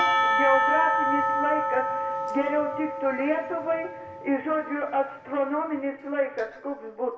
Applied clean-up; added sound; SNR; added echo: none; Church bell / Percussion; 0 dB; reverberation time 0.8 s.